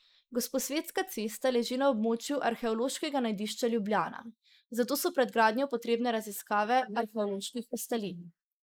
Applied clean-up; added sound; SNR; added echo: neural mask model Resemble Enhance denoiser.